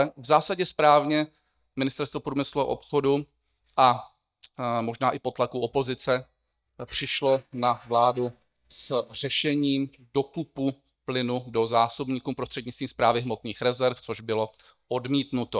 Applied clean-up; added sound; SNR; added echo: neural mask model DeepFilterNet 3.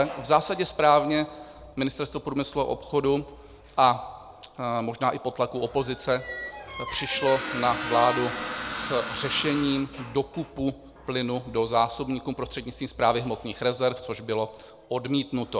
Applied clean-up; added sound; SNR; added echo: none; Squeak; 12 dB; none.